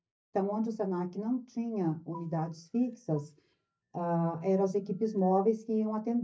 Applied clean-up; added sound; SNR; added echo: neural mask model DeepFilterNet 3.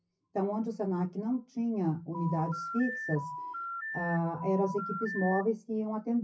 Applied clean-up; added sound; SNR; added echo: classical method WPE with log-MMSE.